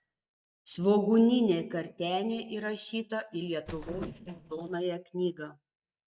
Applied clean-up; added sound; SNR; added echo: neural mask model DeepFilterNet 3.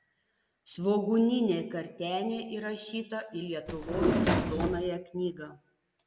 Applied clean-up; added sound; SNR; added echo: none; Drawer open or close; -4 dB; none.